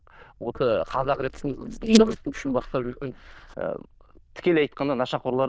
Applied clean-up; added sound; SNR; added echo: neural diffusion model UNIVERSE++.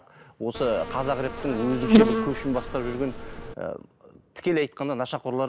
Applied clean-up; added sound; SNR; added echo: none; Insect; -3 dB; none.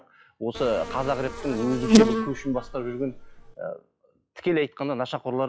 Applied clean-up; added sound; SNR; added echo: classical method log-MMSE.